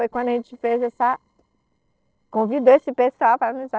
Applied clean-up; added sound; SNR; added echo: neural separator model SepFormer DNS4.